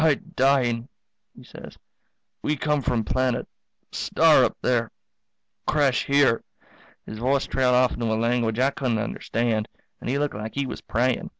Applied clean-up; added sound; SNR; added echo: none; none; none; none.